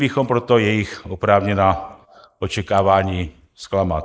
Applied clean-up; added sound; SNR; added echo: neural mask model Resemble Enhance denoiser.